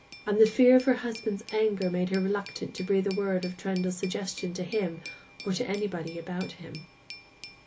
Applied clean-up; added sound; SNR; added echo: none; Glass; 19 dB; none.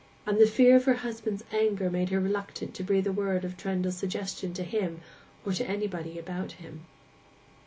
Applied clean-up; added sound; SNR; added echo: none; none; none; none.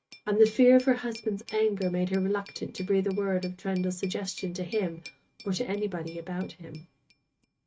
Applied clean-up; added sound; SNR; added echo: neural mask model RNNoise.